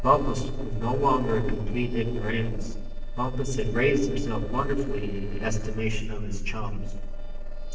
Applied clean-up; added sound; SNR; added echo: neural separator model SepFormer DNS4.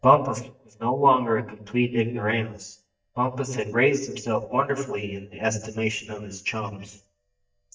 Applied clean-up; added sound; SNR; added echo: neural mask model DeepFilterNet 3.